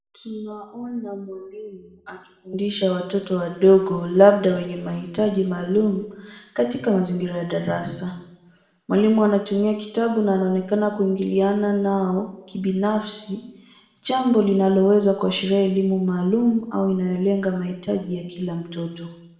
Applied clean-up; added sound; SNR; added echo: none; none; none; reverberation time 0.8 s.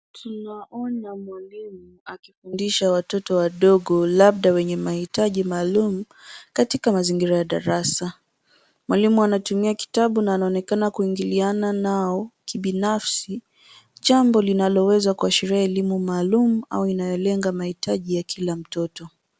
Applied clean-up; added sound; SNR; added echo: none; none; none; none.